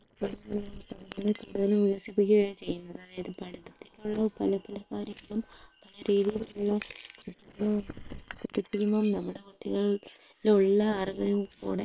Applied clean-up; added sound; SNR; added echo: neural separator model SepFormer WHAM!.